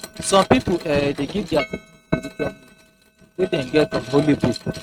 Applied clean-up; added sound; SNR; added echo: neural mask model RNNoise.